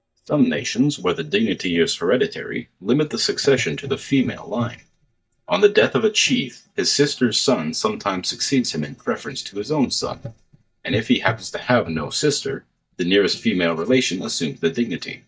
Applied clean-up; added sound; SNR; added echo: neural mask model DeepFilterNet 3.